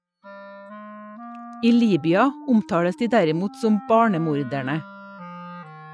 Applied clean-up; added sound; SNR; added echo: classical method Wiener filter.